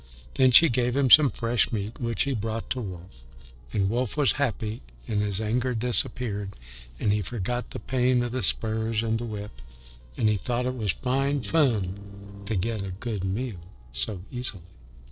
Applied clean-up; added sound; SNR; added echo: neural separator model SepFormer DNS4.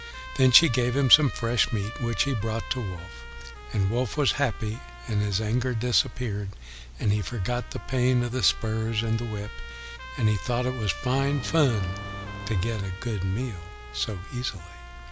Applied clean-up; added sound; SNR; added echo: none; Engine + Trumpet; 15 dB; none.